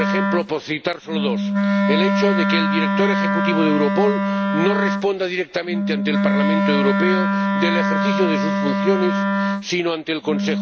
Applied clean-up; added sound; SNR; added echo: none; Wind instrument, woodwind instrument; -3 dB; none.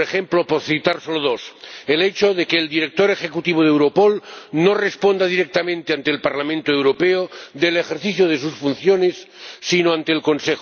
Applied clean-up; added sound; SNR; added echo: none; none; none; none.